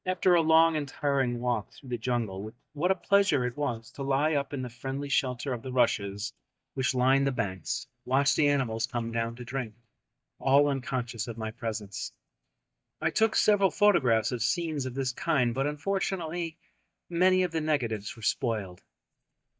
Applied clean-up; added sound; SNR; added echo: neural mask model DeepFilterNet 3.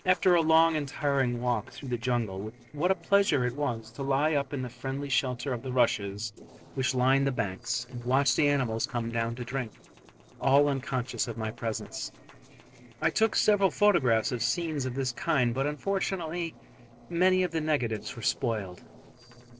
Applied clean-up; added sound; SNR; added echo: neural separator model SepFormer DNS4.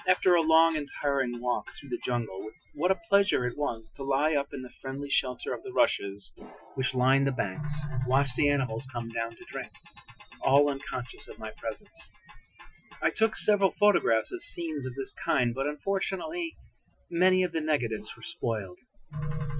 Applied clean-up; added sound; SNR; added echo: classical method Wiener filter.